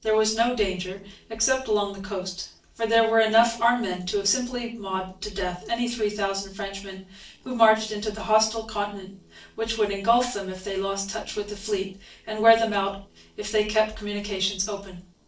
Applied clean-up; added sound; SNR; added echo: neural separator model SepFormer DNS4.